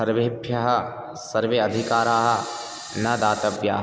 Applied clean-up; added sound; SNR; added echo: none; Camera; 15 dB; none.